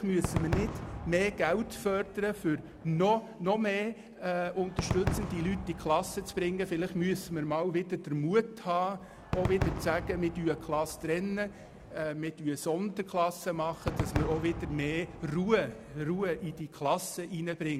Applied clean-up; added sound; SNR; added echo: none; Crowd / Cheering / Fireworks; 8 dB; none.